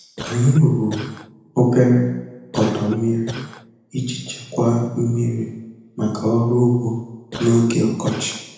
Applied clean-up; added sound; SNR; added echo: none; Cough; 14 dB; reverberation time 0.9 s.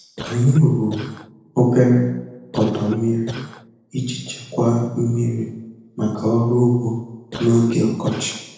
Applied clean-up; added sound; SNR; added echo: neural separator model SepFormer DNS4.